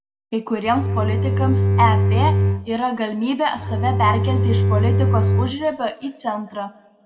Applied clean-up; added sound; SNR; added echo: none; Bowed string instrument; -5 dB; reverberation time 1.0 s.